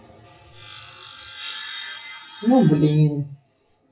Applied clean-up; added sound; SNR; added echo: classical method WPE with log-MMSE.